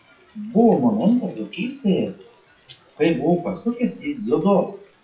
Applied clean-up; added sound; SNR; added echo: classical method WPE with log-MMSE.